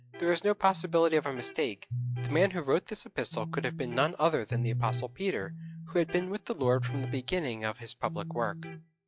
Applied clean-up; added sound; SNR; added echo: classical method log-MMSE.